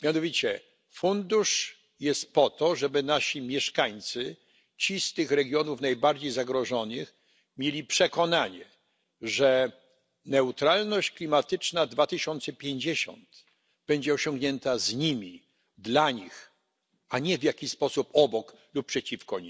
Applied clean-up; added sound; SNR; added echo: none; none; none; none.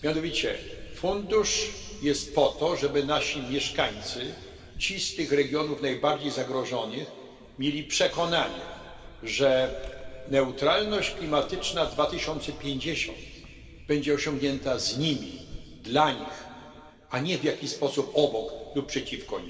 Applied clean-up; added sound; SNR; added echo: none; Vehicle; 18 dB; reverberation time 2.4 s.